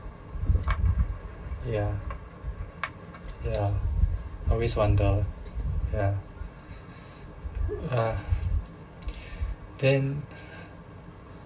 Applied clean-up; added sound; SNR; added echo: none; none; none; reverberation time 0.1 s.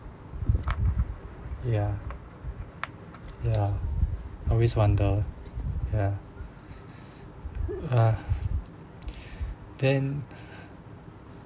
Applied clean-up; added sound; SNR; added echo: none; none; none; none.